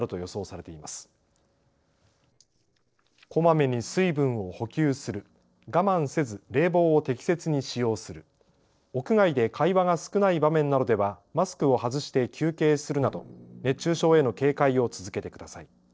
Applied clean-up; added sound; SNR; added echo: neural separator model SepFormer DNS4.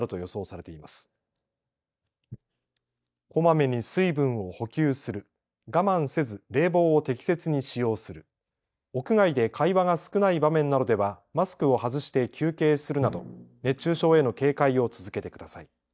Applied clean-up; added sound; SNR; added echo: neural mask model DeepFilterNet 3.